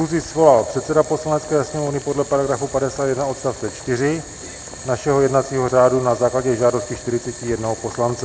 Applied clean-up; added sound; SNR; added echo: none; Boiling; 15 dB; none.